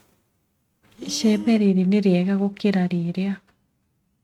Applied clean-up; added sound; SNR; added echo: neural mask model RNNoise.